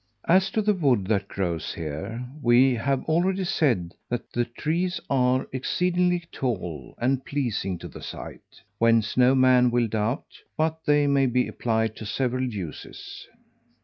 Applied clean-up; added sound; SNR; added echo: none; none; none; none.